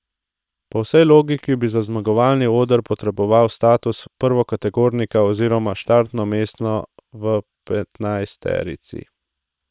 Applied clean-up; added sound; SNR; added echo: neural separator model SepFormer WHAM!.